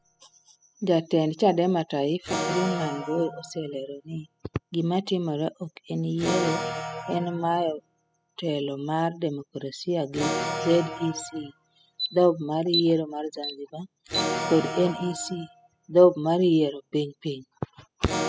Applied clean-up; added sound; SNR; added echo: classical method spectral subtraction.